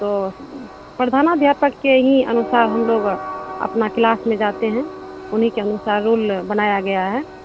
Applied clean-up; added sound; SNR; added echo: none; Train; 13 dB; none.